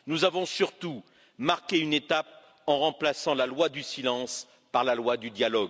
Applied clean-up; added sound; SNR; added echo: none; none; none; none.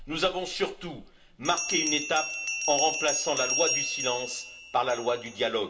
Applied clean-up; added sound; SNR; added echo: none; Bell; 4 dB; reverberation time 0.4 s.